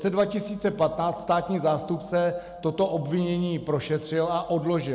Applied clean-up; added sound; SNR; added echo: none; none; none; none.